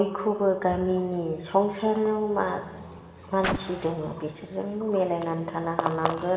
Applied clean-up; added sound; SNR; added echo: none; Car; 14 dB; reverberation time 2.0 s.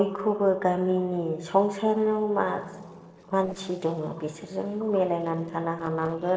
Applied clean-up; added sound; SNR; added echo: neural separator model SepFormer DNS4.